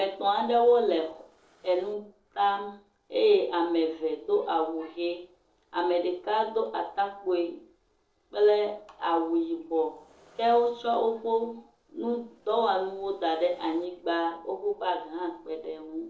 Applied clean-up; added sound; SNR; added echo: neural separator model SepFormer DNS4.